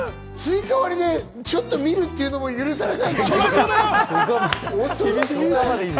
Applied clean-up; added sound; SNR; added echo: none; none; none; none.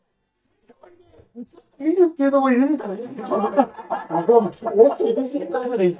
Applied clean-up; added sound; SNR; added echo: neural mask model DeepFilterNet 3.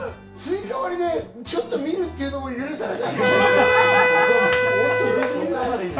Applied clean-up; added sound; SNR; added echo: none; Wind instrument, woodwind instrument; -4 dB; reverberation time 0.3 s.